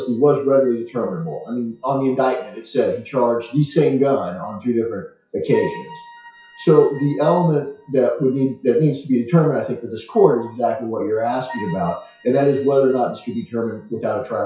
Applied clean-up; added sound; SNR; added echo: classical method WPE with log-MMSE.